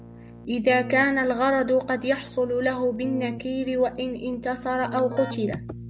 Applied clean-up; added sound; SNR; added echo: none; Keyboard (musical); 13 dB; none.